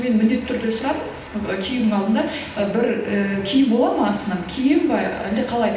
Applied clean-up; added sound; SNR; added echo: none; none; none; reverberation time 0.8 s.